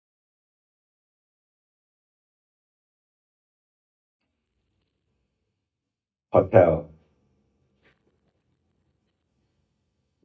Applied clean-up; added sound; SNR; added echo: neural mask model DeepFilterNet 3.